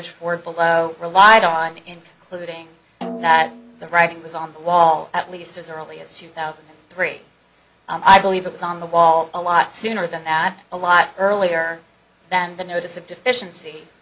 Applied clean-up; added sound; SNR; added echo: none; Snare drum; 17 dB; none.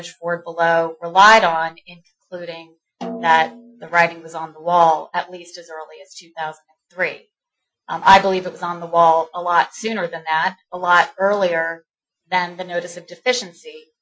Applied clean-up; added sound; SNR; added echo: classical method Wiener filter.